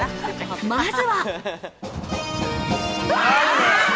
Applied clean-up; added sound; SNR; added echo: none; none; none; none.